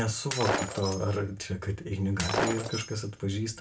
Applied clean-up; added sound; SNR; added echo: none; Shatter; 3 dB; reverberation time 0.2 s.